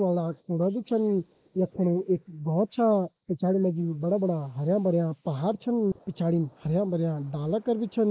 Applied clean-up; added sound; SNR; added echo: neural mask model Resemble Enhance denoiser.